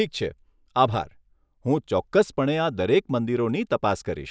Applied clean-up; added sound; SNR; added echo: none; none; none; none.